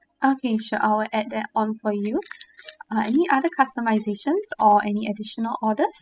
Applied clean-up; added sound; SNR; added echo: classical method spectral subtraction.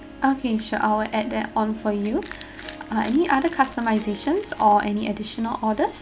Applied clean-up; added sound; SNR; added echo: none; Crushing + Harp; 19 dB; none.